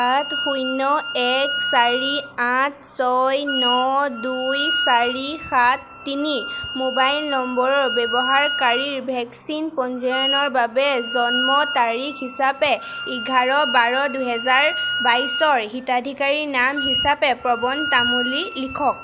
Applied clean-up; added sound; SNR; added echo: none; Wind instrument, woodwind instrument; 6 dB; none.